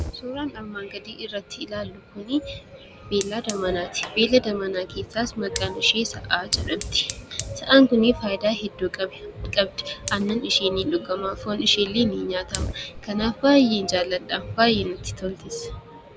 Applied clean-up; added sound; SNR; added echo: none; Fire; 16 dB; none.